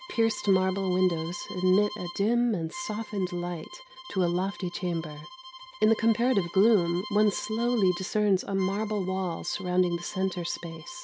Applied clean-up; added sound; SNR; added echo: none; Bowed string instrument; 16 dB; none.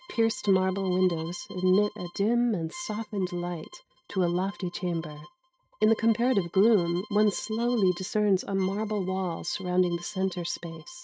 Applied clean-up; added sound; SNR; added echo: neural mask model RNNoise.